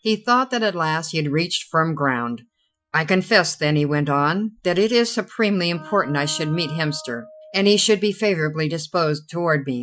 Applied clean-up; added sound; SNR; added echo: classical method Wiener filter.